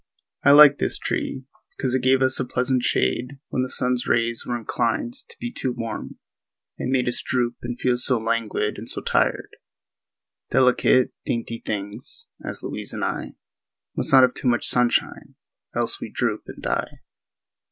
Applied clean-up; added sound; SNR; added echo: none; none; none; none.